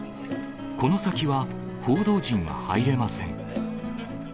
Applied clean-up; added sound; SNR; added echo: none; none; none; none.